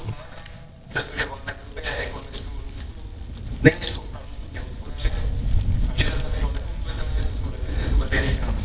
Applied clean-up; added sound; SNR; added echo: neural mask model DeepFilterNet 3.